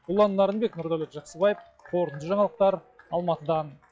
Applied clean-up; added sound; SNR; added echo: classical method log-MMSE.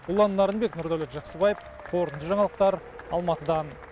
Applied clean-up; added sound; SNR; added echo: none; Applause / Crowd / Cheering; 18 dB; none.